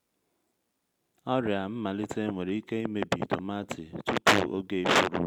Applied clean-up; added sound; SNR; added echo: none; none; none; none.